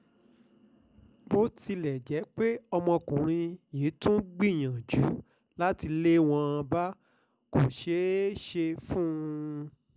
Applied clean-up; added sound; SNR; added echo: none; none; none; none.